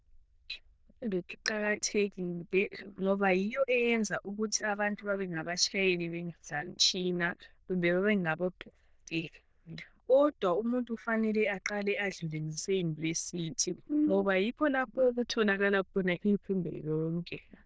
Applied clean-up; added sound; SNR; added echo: neural diffusion model UNIVERSE++.